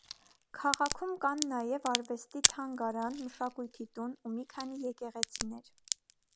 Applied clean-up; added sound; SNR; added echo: none; Crack; 1 dB; none.